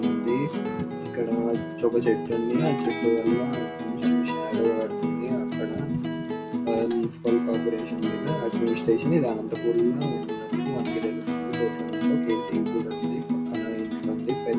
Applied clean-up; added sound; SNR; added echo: none; Acoustic guitar; 0 dB; reverberation time 0.2 s.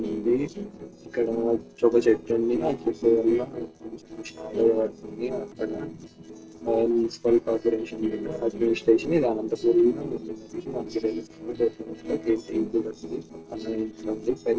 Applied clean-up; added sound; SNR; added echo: neural separator model SepFormer DNS4.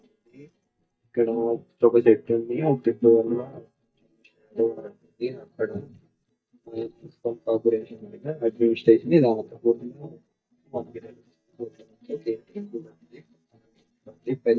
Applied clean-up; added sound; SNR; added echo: neural mask model DeepFilterNet 3.